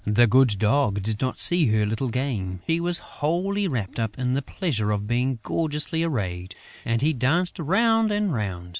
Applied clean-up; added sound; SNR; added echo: none; none; none; none.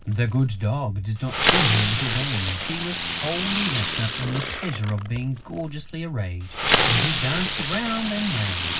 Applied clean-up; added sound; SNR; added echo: none; Fireworks; 0 dB; reverberation time 0.4 s.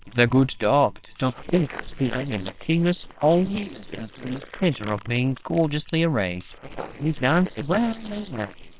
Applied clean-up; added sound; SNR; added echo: neural separator model SepFormer WHAMR!.